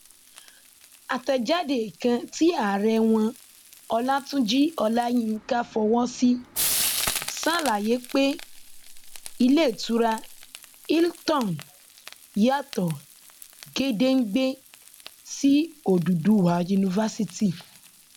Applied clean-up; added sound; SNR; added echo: none; Frying (food); 13 dB; none.